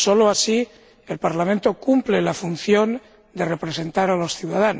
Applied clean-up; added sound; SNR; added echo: none; none; none; none.